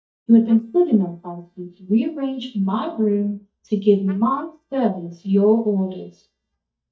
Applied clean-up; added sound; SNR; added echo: neural mask model DeepFilterNet 3.